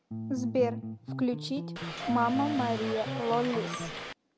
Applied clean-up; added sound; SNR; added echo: none; Subway, metro, underground / Doorbell + Bass guitar; 5 dB; none.